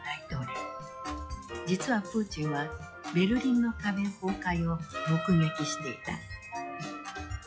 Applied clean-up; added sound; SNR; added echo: classical method log-MMSE.